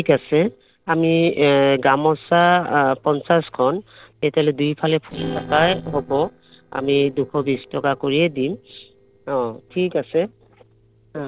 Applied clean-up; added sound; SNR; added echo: neural separator model SepFormer DNS4.